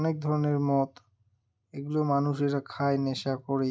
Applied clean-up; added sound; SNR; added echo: none; none; none; none.